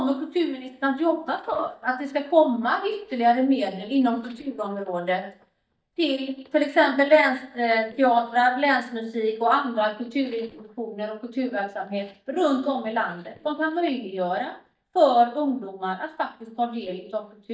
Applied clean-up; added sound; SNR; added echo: neural mask model DeepFilterNet 3.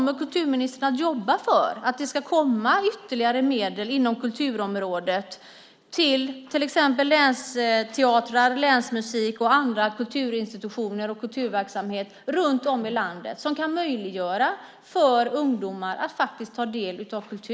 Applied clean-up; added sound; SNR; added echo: none; none; none; none.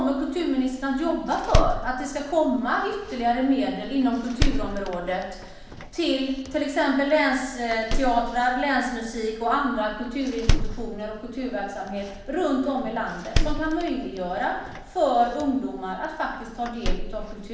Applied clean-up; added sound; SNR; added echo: none; Door; 4 dB; reverberation time 0.9 s.